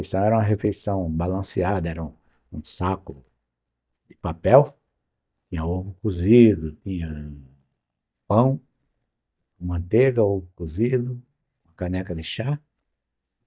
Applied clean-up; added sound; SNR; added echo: neural mask model DeepFilterNet 3.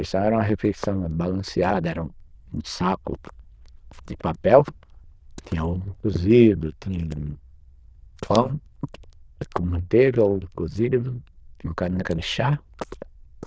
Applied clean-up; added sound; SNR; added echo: neural diffusion model UNIVERSE++.